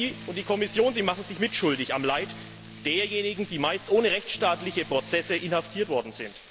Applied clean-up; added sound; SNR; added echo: none; Electric guitar / Strum + Frying (food); 15 dB; none.